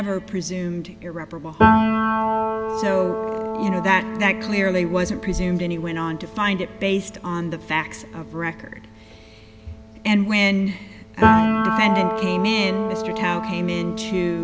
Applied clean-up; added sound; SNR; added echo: none; Piano; 1 dB; none.